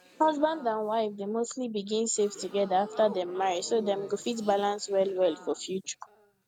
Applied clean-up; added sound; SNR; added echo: none; Crowd / Gasp; 18 dB; none.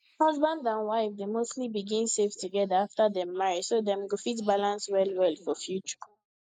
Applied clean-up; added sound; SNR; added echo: neural mask model Resemble Enhance denoiser.